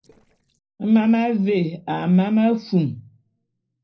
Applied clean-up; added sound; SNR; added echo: neural separator model SepFormer DNS4.